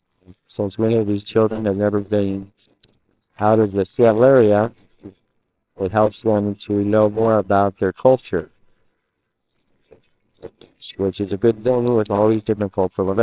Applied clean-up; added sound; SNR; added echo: neural separator model SepFormer WHAMR!.